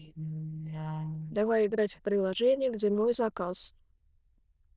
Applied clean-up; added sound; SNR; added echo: neural diffusion model UNIVERSE++.